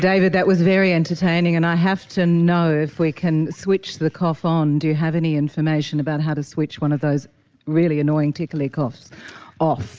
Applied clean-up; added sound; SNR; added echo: none; none; none; none.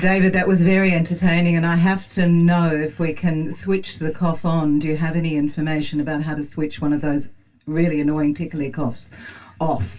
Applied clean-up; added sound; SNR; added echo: none; none; none; reverberation time 0.1 s.